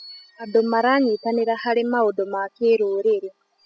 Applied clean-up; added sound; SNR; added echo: classical method spectral subtraction.